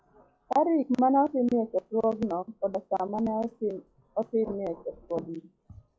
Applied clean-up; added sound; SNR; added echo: classical method log-MMSE.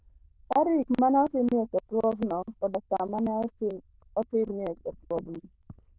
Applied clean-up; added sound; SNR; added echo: neural diffusion model UNIVERSE++.